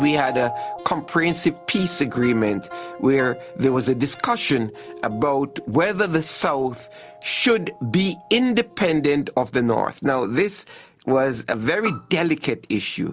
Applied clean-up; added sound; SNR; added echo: none; Bowed string instrument; 14 dB; none.